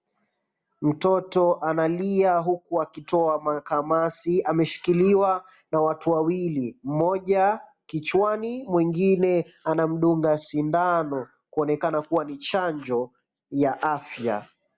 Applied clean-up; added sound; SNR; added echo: none; none; none; none.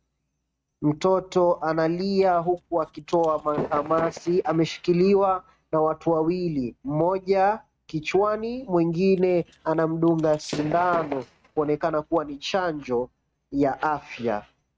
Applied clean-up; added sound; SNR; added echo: neural mask model RNNoise.